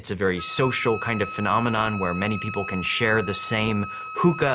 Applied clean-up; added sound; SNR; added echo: none; Wind instrument, woodwind instrument; 11 dB; none.